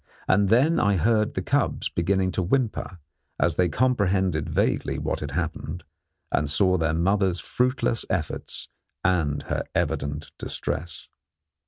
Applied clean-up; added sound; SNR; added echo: none; none; none; none.